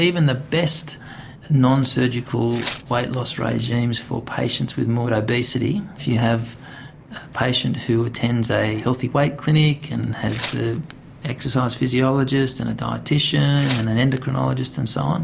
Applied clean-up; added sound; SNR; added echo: none; Tearing; 11 dB; none.